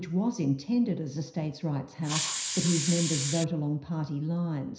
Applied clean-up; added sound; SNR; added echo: none; Hiss; 2 dB; reverberation time 0.5 s.